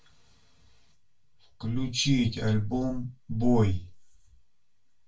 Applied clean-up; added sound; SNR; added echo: none; none; none; reverberation time 0.2 s.